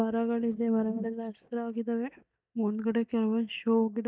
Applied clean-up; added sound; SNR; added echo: neural mask model DeepFilterNet 3.